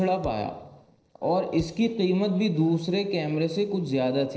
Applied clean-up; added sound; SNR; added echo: neural separator model SepFormer DNS4.